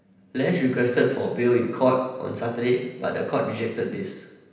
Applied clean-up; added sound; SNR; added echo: none; none; none; reverberation time 0.9 s.